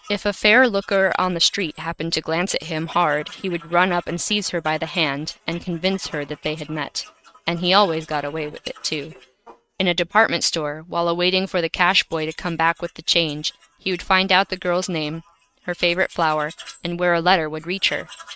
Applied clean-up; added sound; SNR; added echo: neural mask model RNNoise.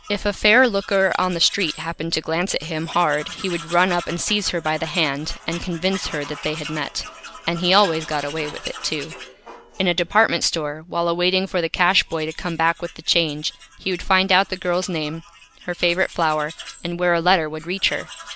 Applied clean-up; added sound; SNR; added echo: none; Tools; 17 dB; none.